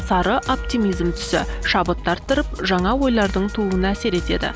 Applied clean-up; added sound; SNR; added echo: none; Wind instrument, woodwind instrument; 19 dB; none.